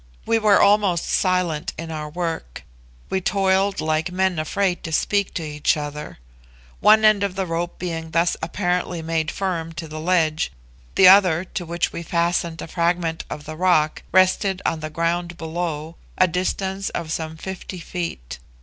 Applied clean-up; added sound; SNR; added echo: none; none; none; none.